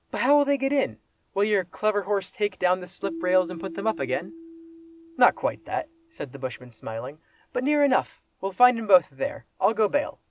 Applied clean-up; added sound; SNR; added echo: none; Keyboard (musical); 19 dB; none.